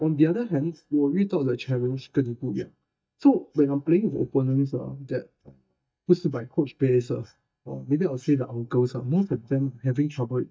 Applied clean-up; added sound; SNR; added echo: neural mask model DeepFilterNet 3.